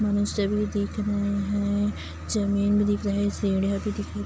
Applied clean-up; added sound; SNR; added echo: none; none; none; none.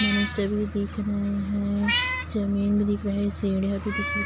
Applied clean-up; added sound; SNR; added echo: none; Meow; 6 dB; none.